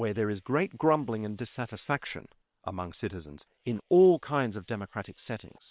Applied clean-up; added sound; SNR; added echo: neural separator model SepFormer WHAM!.